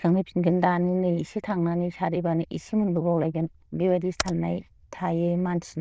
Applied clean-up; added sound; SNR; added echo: neural diffusion model UNIVERSE++.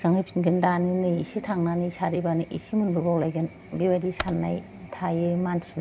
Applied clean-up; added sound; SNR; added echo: none; Computer keyboard; 12 dB; none.